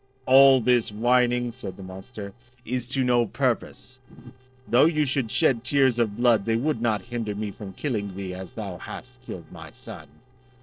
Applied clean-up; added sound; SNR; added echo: neural separator model SepFormer DNS4.